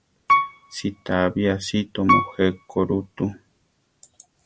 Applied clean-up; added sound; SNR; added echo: none; Piano; 1 dB; none.